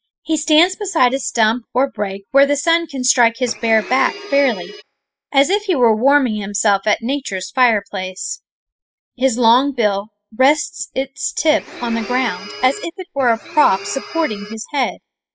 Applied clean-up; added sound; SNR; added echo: classical method spectral subtraction.